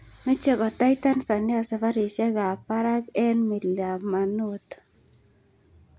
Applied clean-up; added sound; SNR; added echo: none; none; none; none.